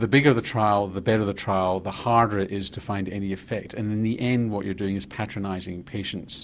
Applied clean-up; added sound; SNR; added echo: none; none; none; none.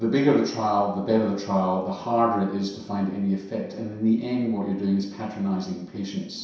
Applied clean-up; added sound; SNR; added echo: none; none; none; reverberation time 0.7 s.